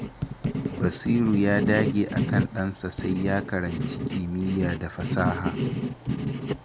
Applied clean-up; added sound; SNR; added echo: none; Writing; 2 dB; none.